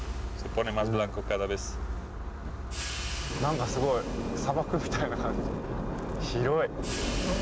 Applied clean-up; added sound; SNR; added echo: none; Cymbal; 14 dB; none.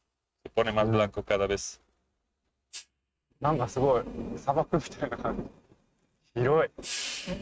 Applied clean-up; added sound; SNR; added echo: neural mask model RNNoise.